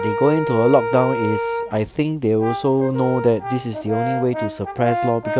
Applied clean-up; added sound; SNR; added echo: none; Brass instrument; 5 dB; none.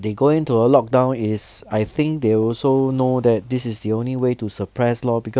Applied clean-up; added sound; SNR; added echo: none; none; none; none.